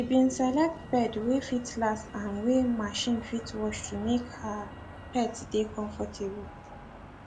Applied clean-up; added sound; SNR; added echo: none; Motor vehicle (road); 14 dB; none.